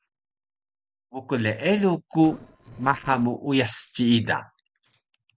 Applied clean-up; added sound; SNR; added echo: neural separator model SepFormer DNS4.